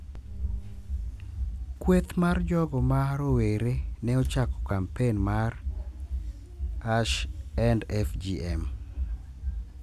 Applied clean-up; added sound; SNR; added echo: none; none; none; none.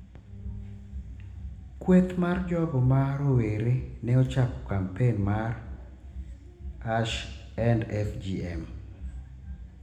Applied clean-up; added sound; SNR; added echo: none; none; none; reverberation time 0.9 s.